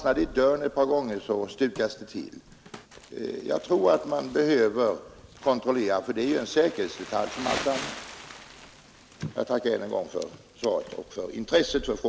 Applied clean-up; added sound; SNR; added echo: none; Crumpling, crinkling; 16 dB; none.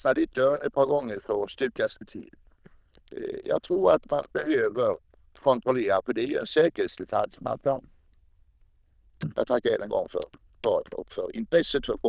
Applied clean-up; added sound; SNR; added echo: neural diffusion model UNIVERSE++.